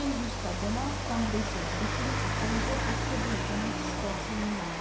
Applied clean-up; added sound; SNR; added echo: none; Rain; -3 dB; reverberation time 0.5 s.